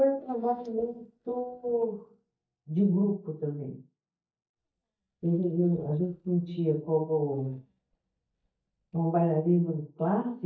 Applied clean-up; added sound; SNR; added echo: neural mask model DeepFilterNet 3.